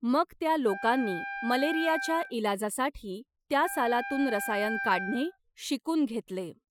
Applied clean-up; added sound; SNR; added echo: classical method Wiener filter.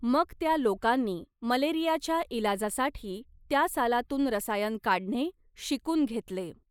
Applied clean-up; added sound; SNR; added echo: neural mask model Resemble Enhance denoiser.